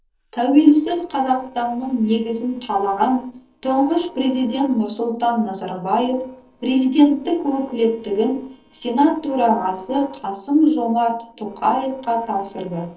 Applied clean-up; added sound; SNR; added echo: neural separator model SepFormer DNS4.